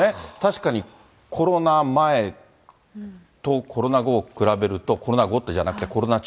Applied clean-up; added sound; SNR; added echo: none; none; none; none.